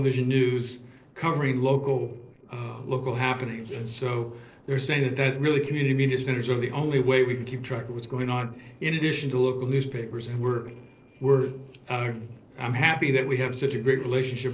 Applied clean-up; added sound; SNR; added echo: neural separator model SepFormer DNS4.